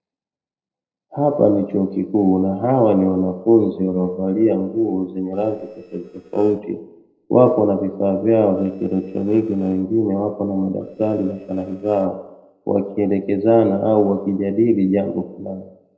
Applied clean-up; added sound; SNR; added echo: neural separator model SepFormer DNS4.